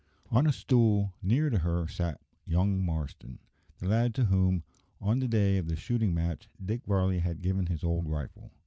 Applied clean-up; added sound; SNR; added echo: none; none; none; none.